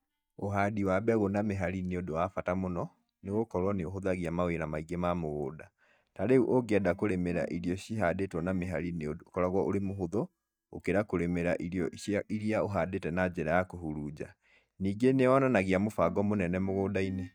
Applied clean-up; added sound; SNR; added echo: neural mask model DeepFilterNet 3.